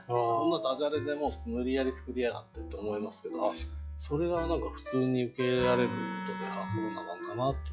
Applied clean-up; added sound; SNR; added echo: classical method log-MMSE.